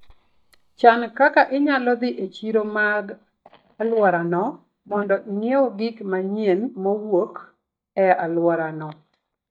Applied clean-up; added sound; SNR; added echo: neural mask model DeepFilterNet 3.